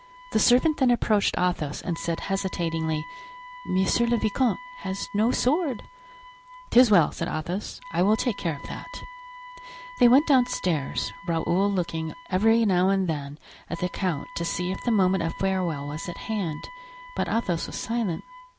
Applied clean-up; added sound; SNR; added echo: none; Wind instrument, woodwind instrument; 18 dB; none.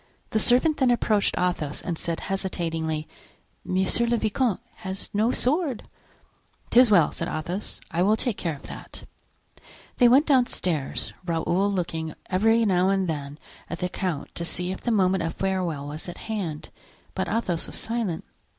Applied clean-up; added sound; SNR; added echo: none; none; none; none.